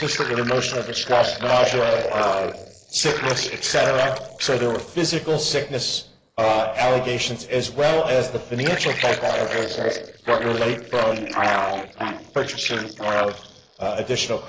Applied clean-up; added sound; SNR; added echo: neural mask model Resemble Enhance denoiser.